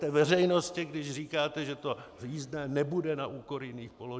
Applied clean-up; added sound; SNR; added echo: none; none; none; none.